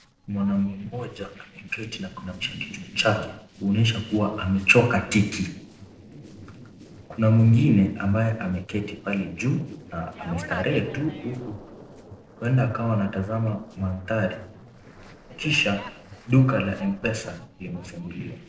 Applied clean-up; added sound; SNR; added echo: neural separator model SepFormer DNS4.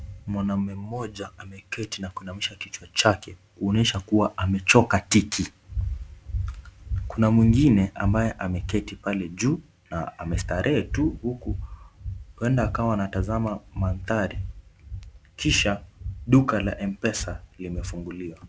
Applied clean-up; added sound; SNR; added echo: none; none; none; none.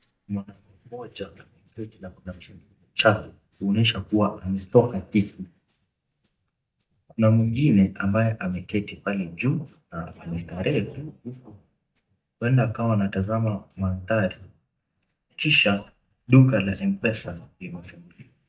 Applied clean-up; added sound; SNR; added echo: neural mask model DeepFilterNet 3.